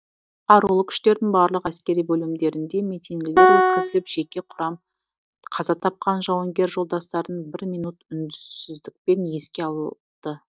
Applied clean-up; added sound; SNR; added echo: neural mask model DeepFilterNet 3.